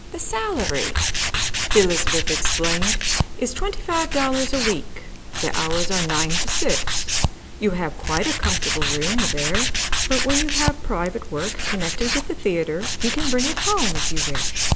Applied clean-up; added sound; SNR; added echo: none; Tools; -3 dB; none.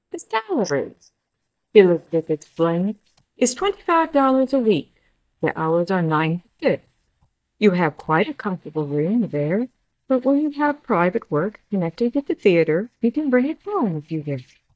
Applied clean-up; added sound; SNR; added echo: neural mask model DeepFilterNet 3.